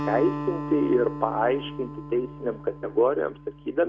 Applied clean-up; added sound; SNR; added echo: none; Acoustic guitar; 9 dB; none.